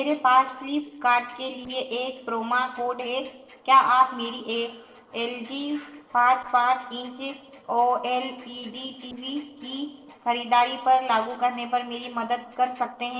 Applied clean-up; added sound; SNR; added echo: neural separator model SepFormer DNS4.